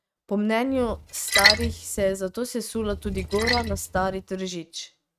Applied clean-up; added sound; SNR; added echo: neural mask model RNNoise.